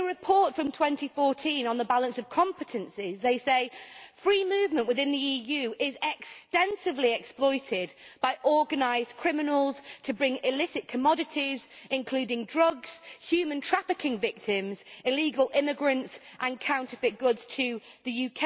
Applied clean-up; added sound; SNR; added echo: none; none; none; none.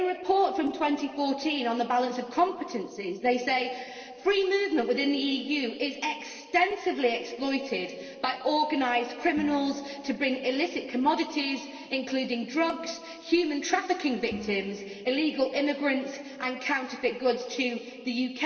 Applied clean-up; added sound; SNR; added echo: neural separator model SepFormer DNS4.